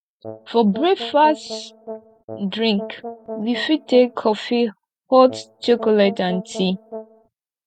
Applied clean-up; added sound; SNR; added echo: none; Brass instrument; 14 dB; none.